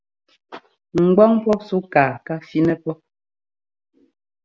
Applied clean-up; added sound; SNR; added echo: none; none; none; none.